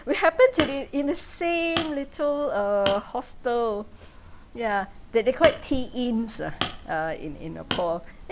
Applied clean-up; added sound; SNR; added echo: none; Hammer; 10 dB; none.